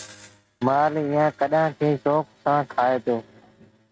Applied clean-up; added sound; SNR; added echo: neural mask model RNNoise.